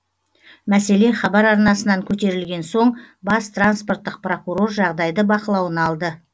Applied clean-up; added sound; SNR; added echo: none; none; none; none.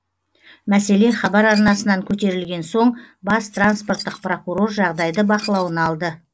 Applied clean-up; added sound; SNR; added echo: neural mask model Resemble Enhance denoiser.